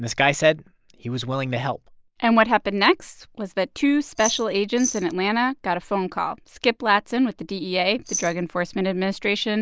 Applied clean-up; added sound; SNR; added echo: neural mask model Resemble Enhance denoiser.